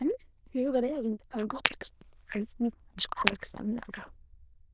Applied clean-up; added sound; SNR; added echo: neural diffusion model UNIVERSE++.